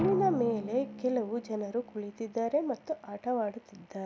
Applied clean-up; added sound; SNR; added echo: none; Drum; 10 dB; none.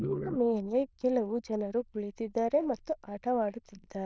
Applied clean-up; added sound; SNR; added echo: neural diffusion model UNIVERSE++.